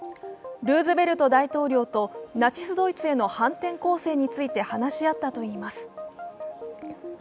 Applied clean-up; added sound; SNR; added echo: none; none; none; none.